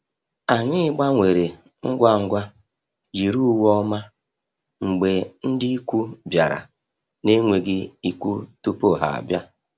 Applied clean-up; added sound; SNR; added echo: none; none; none; none.